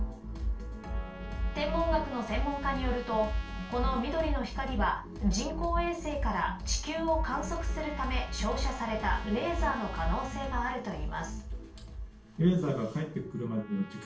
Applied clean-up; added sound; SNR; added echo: none; Trumpet; 19 dB; reverberation time 0.3 s.